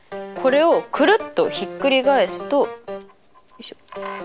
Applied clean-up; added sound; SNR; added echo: none; none; none; none.